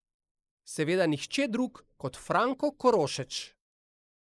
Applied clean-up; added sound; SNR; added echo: neural mask model Resemble Enhance denoiser.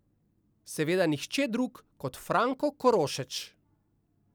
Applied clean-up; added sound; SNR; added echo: none; none; none; none.